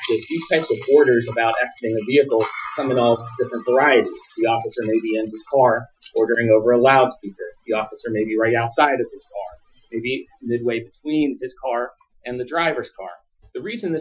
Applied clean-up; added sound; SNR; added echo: classical method Wiener filter.